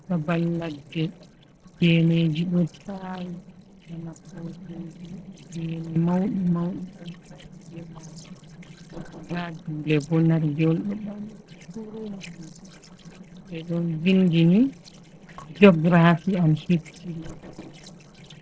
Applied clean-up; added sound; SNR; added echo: neural separator model SepFormer DNS4.